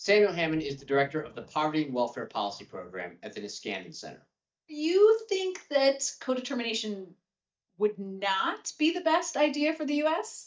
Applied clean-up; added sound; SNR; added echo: neural mask model DeepFilterNet 3.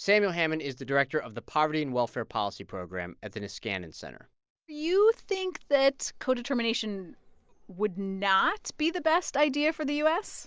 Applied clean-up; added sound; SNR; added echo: none; none; none; none.